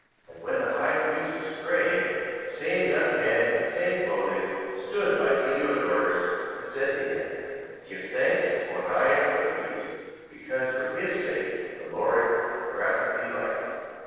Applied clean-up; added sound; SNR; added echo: neural separator model SepFormer DNS4.